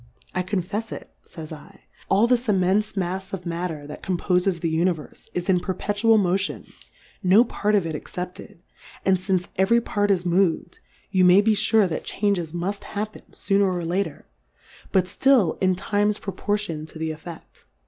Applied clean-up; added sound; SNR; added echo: none; none; none; none.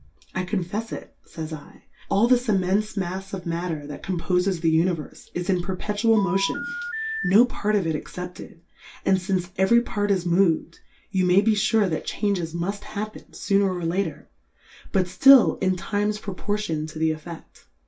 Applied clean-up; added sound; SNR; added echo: none; Telephone; 7 dB; reverberation time 0.2 s.